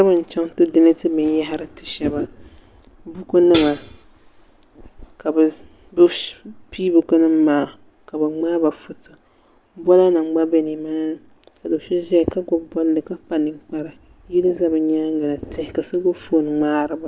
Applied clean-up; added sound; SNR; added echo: none; Hi-hat; 1 dB; none.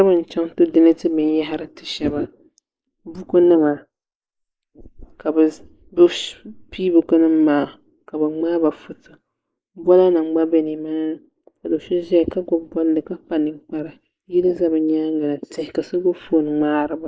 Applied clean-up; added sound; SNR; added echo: neural mask model Resemble Enhance denoiser.